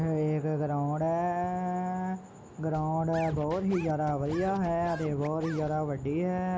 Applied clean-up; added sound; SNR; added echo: none; Scratching (performance technique); 16 dB; none.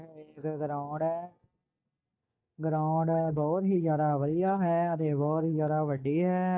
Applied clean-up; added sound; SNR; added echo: neural mask model DeepFilterNet 3.